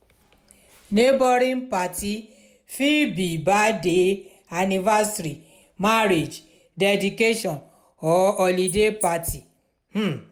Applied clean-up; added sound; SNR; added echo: none; Wild animals; 10 dB; none.